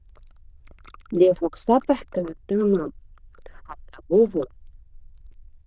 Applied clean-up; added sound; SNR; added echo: neural diffusion model UNIVERSE++.